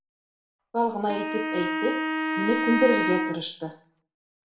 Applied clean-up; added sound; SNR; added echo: none; Wind instrument, woodwind instrument; 0 dB; reverberation time 0.4 s.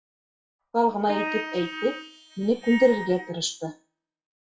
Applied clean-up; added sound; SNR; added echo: classical method WPE with log-MMSE.